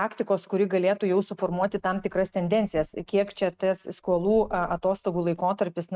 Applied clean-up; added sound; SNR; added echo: neural mask model RNNoise.